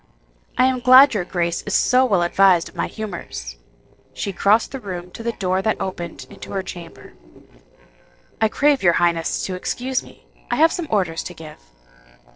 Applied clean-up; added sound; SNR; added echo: neural separator model SepFormer DNS4.